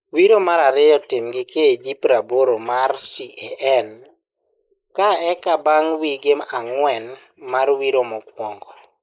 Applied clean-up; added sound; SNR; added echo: neural mask model Resemble Enhance denoiser.